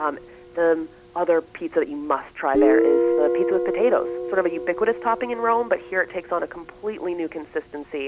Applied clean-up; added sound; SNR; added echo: none; Guitar; 2 dB; none.